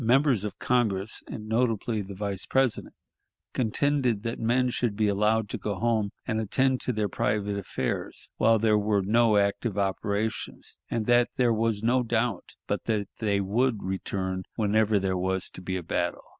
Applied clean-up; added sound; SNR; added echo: none; none; none; none.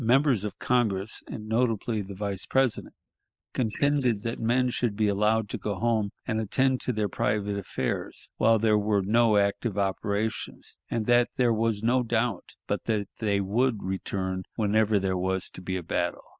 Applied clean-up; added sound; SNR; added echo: neural mask model Resemble Enhance denoiser.